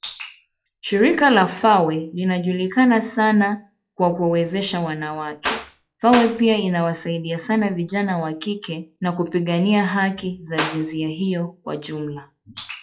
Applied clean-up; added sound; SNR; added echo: classical method log-MMSE.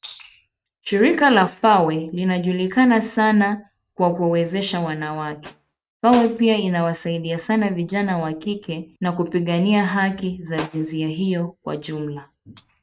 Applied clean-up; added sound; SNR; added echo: neural mask model RNNoise.